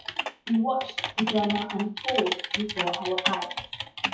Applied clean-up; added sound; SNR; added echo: classical method WPE with log-MMSE.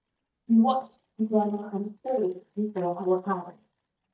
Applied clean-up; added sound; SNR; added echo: neural mask model DeepFilterNet 3.